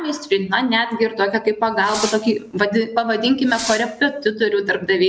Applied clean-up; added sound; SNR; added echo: none; Fireworks; 13 dB; none.